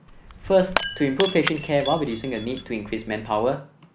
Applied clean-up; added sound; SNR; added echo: none; Shatter / Crushing; 5 dB; none.